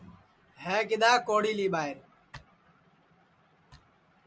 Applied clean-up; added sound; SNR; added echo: none; none; none; none.